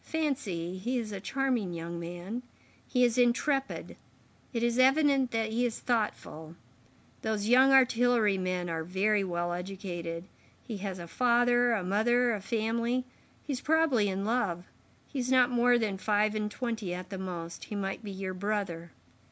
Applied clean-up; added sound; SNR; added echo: none; none; none; none.